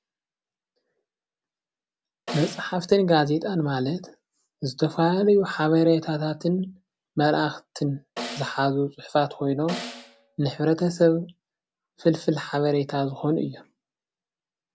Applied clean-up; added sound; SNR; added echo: none; Snare drum; 13 dB; none.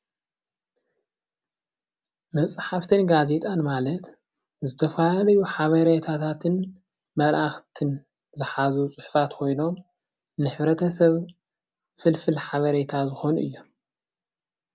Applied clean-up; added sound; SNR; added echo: none; none; none; none.